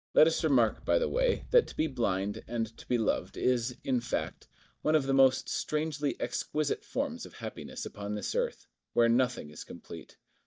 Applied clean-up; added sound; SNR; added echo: neural mask model DeepFilterNet 3.